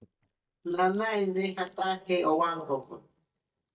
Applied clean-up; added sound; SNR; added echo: neural mask model DeepFilterNet 3.